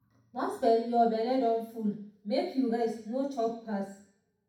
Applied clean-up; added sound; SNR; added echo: none; none; none; reverberation time 0.6 s.